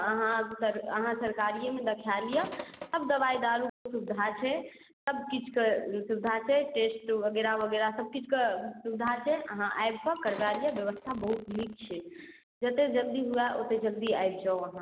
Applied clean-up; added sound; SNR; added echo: none; Sink (filling or washing); 14 dB; none.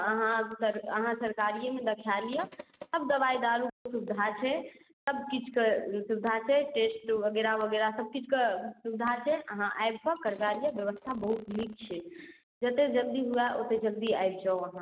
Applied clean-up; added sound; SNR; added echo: neural mask model RNNoise.